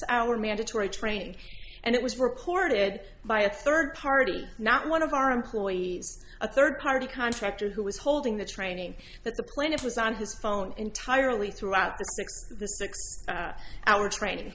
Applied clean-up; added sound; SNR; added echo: none; Clapping; 19 dB; none.